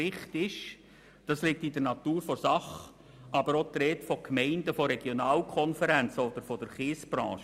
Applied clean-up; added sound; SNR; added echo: none; none; none; none.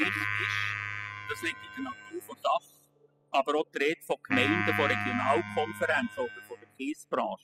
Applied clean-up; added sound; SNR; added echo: classical method spectral subtraction.